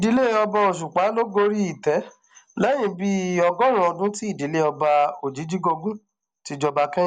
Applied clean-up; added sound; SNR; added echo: none; none; none; none.